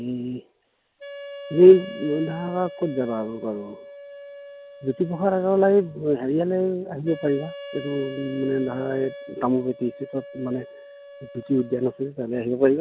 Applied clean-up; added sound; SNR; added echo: none; Wind instrument, woodwind instrument; 17 dB; none.